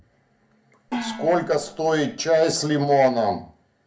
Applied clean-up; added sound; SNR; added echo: none; Gong; 13 dB; reverberation time 0.3 s.